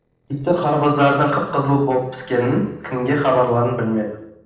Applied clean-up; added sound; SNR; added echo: neural separator model SepFormer DNS4.